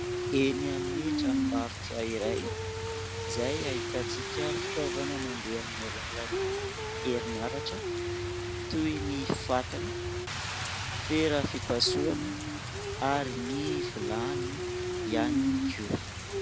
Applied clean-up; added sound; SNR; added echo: none; Rain; -1 dB; none.